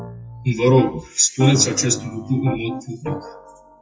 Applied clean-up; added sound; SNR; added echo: classical method WPE with log-MMSE.